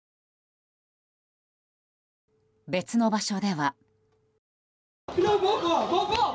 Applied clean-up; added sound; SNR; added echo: none; none; none; none.